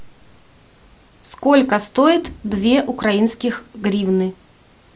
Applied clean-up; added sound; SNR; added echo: none; none; none; none.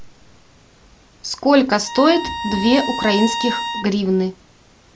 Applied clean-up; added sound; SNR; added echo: none; Bowed string instrument; 8 dB; none.